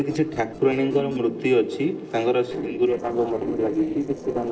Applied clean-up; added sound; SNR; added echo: neural separator model SepFormer DNS4.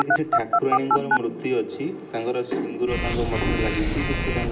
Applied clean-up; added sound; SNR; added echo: none; Telephone; -1 dB; reverberation time 0.8 s.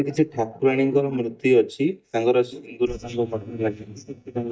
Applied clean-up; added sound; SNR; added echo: neural mask model DeepFilterNet 3.